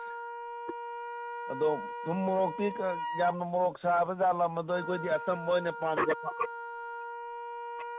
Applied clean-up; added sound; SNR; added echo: none; Wind instrument, woodwind instrument; 8 dB; none.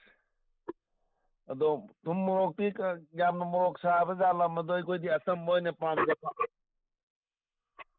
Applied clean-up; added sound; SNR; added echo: neural mask model Resemble Enhance denoiser.